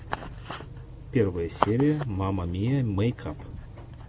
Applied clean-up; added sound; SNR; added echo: none; none; none; none.